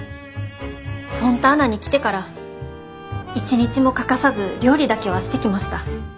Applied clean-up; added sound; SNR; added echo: none; none; none; none.